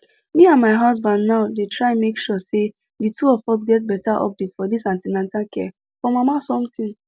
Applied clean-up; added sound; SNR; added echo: none; none; none; none.